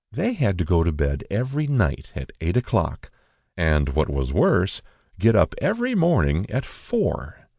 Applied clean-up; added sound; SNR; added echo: none; none; none; none.